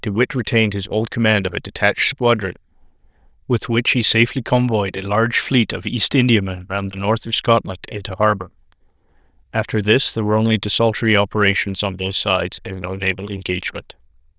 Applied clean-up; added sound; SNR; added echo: neural diffusion model UNIVERSE++.